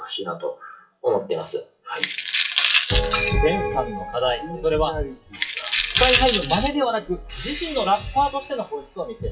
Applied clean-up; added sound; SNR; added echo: classical method WPE with log-MMSE.